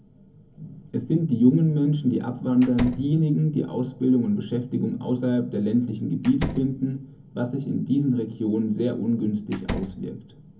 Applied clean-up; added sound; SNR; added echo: none; Slam; 10 dB; reverberation time 0.3 s.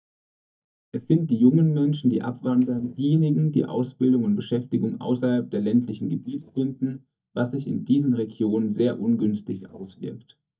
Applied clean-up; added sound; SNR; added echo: neural mask model DeepFilterNet 3.